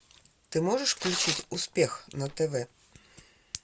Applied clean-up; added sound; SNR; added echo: none; Tearing; 6 dB; none.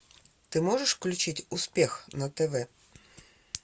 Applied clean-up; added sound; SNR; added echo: none; none; none; none.